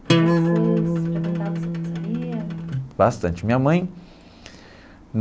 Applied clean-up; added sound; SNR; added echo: none; Acoustic guitar; -3 dB; none.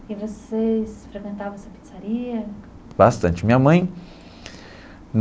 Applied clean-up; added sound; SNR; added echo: none; none; none; none.